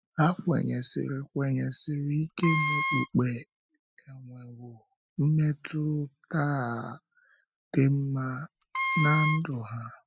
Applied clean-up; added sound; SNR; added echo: classical method spectral subtraction.